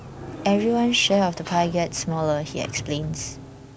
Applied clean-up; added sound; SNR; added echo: none; Sliding door; 13 dB; none.